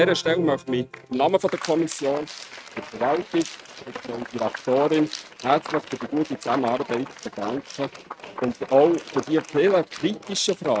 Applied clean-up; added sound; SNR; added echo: neural mask model RNNoise.